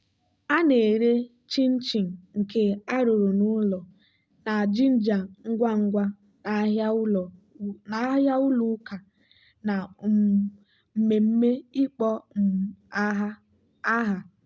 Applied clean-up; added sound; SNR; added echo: none; none; none; none.